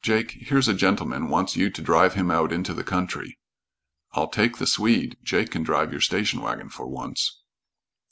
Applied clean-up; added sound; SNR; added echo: none; none; none; none.